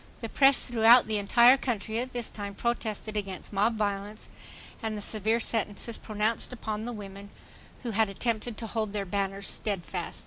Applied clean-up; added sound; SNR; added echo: none; none; none; none.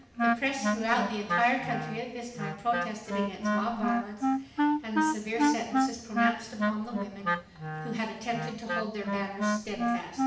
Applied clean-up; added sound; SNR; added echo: none; Wind instrument, woodwind instrument; -3 dB; reverberation time 0.8 s.